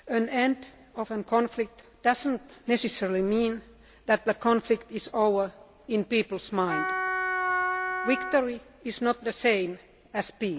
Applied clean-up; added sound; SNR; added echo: none; Wind instrument, woodwind instrument; 1 dB; none.